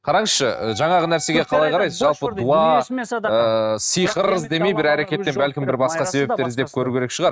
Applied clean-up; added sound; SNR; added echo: neural mask model RNNoise.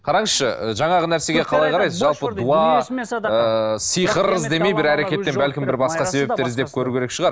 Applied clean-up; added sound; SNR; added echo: none; none; none; none.